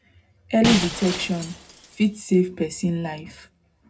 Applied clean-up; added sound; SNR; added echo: none; Shatter; 8 dB; reverberation time 0.2 s.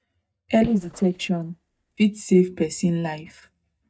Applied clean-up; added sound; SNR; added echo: neural mask model DeepFilterNet 3.